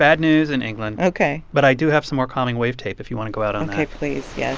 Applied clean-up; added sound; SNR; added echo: none; none; none; none.